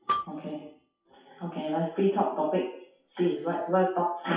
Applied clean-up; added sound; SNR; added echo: classical method WPE with log-MMSE.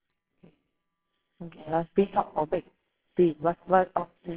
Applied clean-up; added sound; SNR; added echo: neural separator model SepFormer WHAMR!.